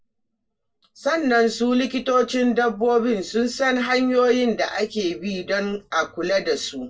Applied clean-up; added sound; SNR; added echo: none; none; none; reverberation time 0.1 s.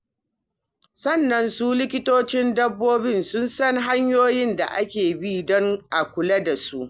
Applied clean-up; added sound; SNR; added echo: none; none; none; none.